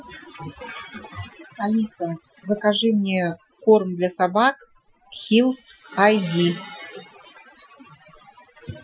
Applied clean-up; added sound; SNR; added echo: classical method Wiener filter.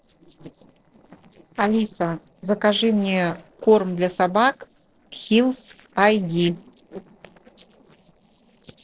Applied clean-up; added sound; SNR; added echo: neural separator model SepFormer DNS4.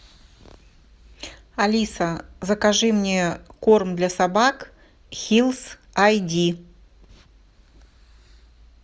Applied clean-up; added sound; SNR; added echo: none; none; none; none.